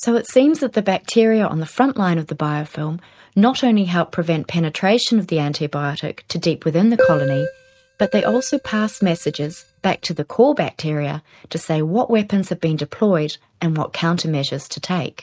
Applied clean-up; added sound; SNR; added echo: neural mask model RNNoise.